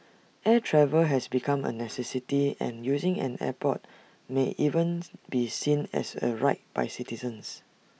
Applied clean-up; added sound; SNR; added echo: none; none; none; none.